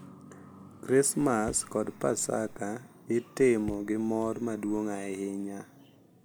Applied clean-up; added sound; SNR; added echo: none; Raindrop / Drip; 18 dB; none.